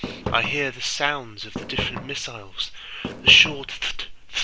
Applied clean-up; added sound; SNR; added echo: none; Fireworks; 11 dB; none.